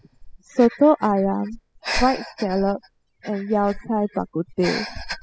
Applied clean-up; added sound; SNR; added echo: classical method spectral subtraction.